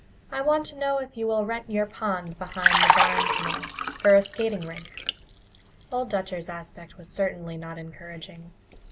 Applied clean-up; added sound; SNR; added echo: none; Liquid; 1 dB; none.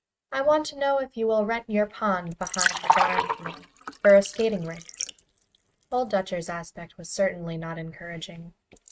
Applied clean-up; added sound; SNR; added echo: neural mask model RNNoise.